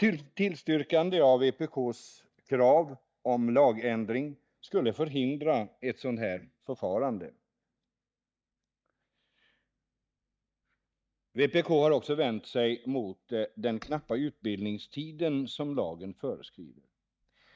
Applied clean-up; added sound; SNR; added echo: neural mask model DeepFilterNet 3.